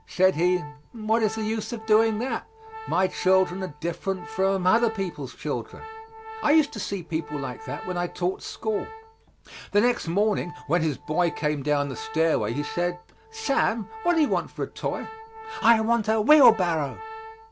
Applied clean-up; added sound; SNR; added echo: none; Organ; 16 dB; none.